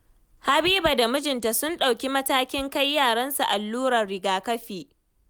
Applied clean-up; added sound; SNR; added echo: none; none; none; none.